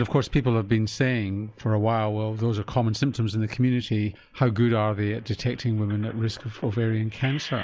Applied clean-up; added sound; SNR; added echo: none; none; none; none.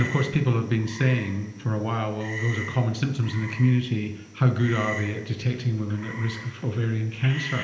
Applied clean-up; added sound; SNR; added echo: none; Frog; 15 dB; reverberation time 0.9 s.